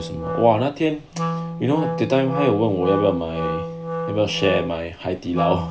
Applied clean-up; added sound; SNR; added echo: none; Wind instrument, woodwind instrument; 6 dB; none.